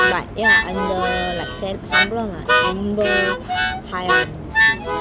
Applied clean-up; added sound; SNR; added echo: none; Harmonica; -5 dB; none.